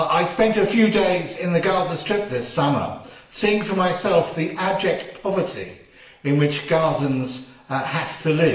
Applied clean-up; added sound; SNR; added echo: none; none; none; reverberation time 0.8 s.